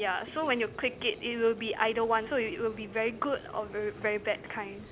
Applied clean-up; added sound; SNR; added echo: none; Vehicle; 17 dB; none.